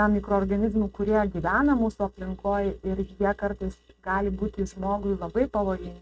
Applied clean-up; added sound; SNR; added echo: neural mask model RNNoise.